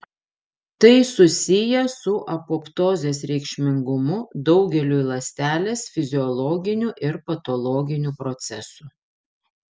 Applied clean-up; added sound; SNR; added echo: none; none; none; none.